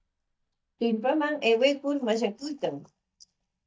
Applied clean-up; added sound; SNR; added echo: neural mask model DeepFilterNet 3.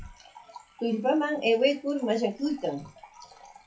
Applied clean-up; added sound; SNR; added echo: classical method WPE with log-MMSE.